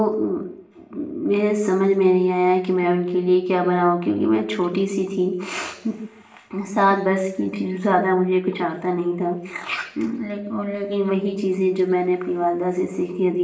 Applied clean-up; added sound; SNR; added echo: none; none; none; reverberation time 0.8 s.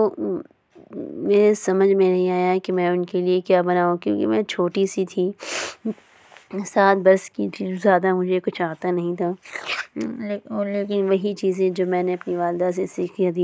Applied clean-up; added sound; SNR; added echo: none; none; none; none.